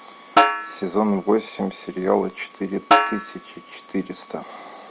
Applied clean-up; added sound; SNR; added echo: none; Snare drum; -1 dB; none.